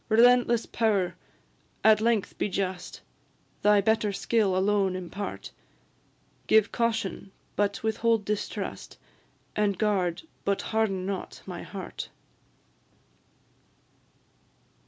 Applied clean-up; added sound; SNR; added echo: none; none; none; none.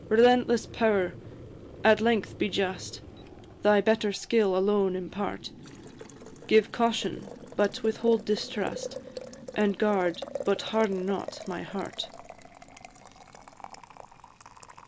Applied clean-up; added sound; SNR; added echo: none; Boiling; 15 dB; none.